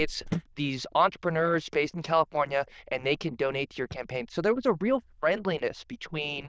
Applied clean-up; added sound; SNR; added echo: neural diffusion model UNIVERSE++.